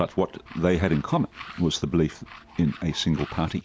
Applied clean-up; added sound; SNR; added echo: none; Tools; 20 dB; none.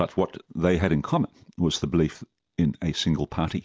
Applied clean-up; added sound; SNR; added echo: none; none; none; none.